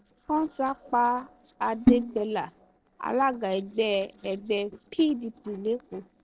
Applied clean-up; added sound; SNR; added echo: neural separator model SepFormer DNS4.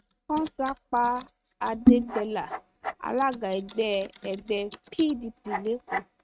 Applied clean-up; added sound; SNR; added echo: neural mask model RNNoise.